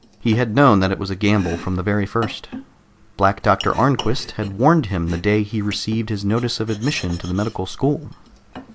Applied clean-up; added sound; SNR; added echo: none; Domestic sounds, home sounds; 18 dB; none.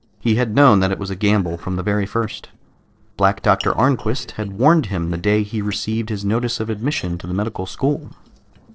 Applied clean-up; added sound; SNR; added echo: neural separator model SepFormer DNS4.